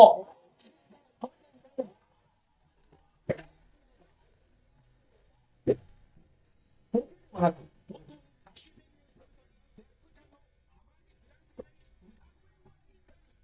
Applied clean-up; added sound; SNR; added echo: neural mask model DeepFilterNet 3.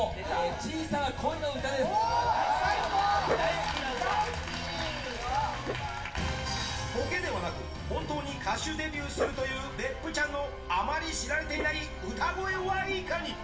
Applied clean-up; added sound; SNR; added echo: none; Dog; 11 dB; reverberation time 0.9 s.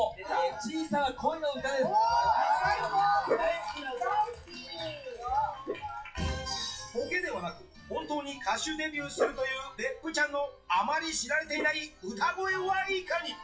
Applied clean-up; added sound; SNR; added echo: classical method WPE with log-MMSE.